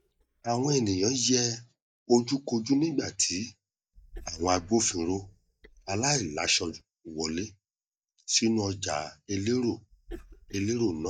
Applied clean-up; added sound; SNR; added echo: neural mask model DeepFilterNet 3.